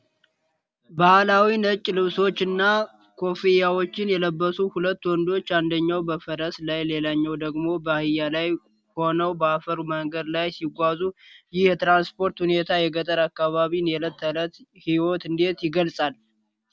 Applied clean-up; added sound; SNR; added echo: none; none; none; none.